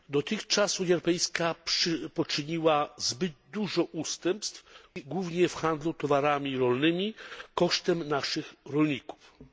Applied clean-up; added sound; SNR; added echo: none; none; none; none.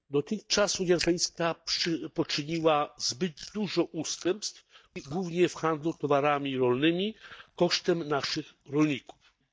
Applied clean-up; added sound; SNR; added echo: neural mask model DeepFilterNet 3.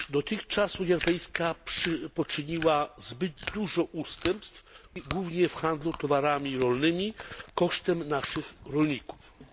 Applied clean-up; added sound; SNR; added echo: none; Chewing, mastication; 12 dB; none.